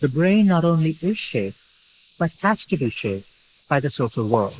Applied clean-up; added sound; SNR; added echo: neural mask model Resemble Enhance denoiser.